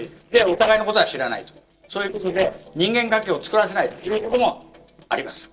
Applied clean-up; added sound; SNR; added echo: neural separator model SepFormer DNS4.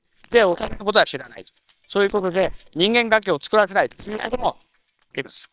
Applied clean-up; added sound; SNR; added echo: neural separator model SepFormer WHAMR!.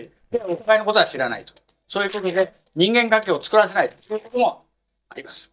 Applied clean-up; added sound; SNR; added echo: neural mask model DeepFilterNet 3.